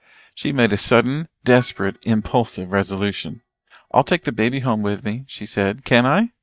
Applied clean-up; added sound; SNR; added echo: neural mask model DeepFilterNet 3.